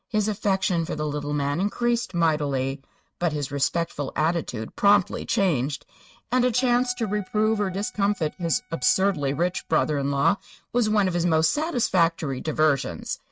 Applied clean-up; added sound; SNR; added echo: neural mask model RNNoise.